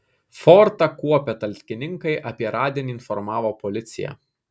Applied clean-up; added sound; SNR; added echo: none; none; none; none.